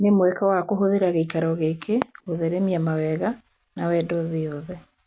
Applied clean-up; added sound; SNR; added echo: none; Fireworks; 18 dB; none.